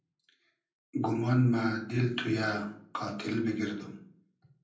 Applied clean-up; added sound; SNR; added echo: none; none; none; reverberation time 0.6 s.